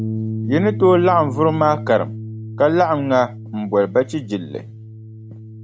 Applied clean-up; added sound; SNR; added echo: none; Bass guitar; 9 dB; none.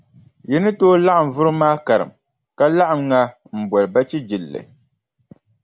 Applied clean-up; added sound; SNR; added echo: none; none; none; none.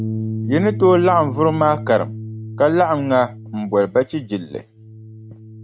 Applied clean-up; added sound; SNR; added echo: neural mask model RNNoise.